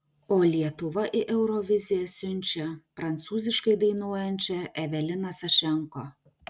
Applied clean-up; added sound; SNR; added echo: none; none; none; none.